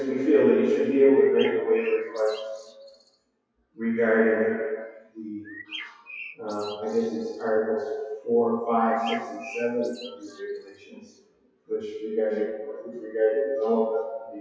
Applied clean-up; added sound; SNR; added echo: classical method WPE with log-MMSE.